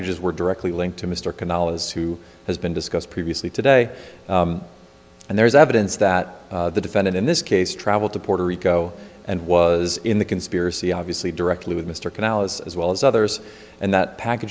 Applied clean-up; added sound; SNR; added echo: none; none; none; none.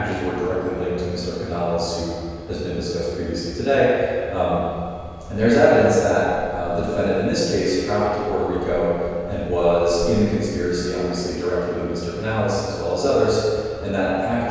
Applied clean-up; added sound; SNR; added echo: none; Truck; 16 dB; reverberation time 1.9 s.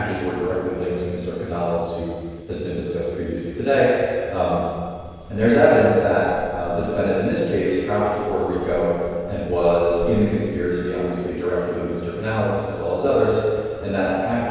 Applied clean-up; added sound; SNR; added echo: neural separator model SepFormer DNS4.